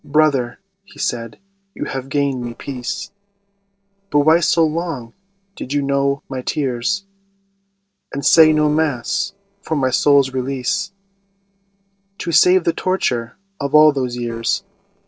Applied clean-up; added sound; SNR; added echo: neural separator model SepFormer DNS4.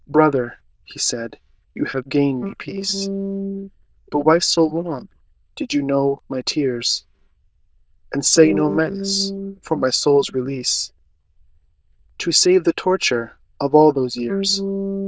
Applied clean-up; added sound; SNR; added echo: neural diffusion model UNIVERSE++.